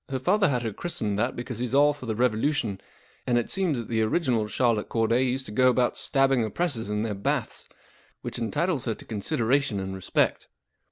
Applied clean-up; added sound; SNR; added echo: none; none; none; none.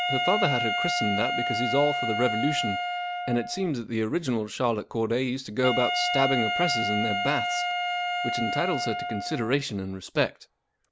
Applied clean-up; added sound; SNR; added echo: none; Wind instrument, woodwind instrument; 1 dB; none.